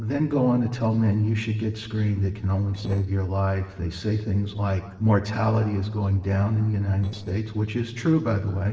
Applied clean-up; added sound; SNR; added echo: neural separator model SepFormer DNS4.